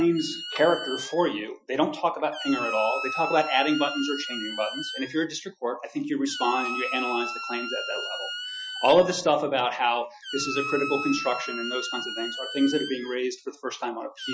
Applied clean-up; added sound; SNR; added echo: classical method Wiener filter.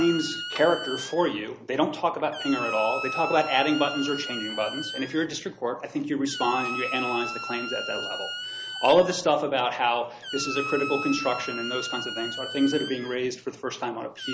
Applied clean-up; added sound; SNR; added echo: none; Squeak; 8 dB; none.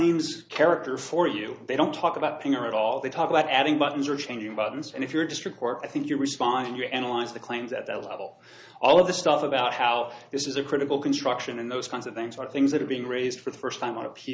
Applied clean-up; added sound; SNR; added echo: none; none; none; none.